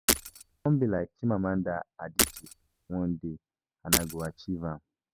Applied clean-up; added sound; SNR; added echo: none; Shatter; -1 dB; none.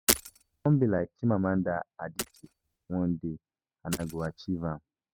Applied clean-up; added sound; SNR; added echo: neural mask model RNNoise.